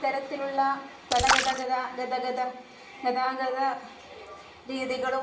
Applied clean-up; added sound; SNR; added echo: none; Splash, splatter; 1 dB; reverberation time 0.8 s.